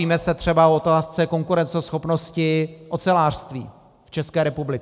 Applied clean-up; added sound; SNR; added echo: none; none; none; none.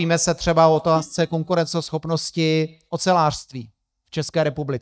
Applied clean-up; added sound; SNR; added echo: neural mask model DeepFilterNet 3.